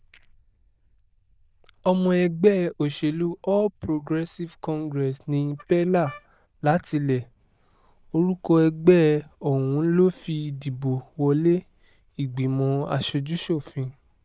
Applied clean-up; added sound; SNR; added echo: neural diffusion model UNIVERSE++.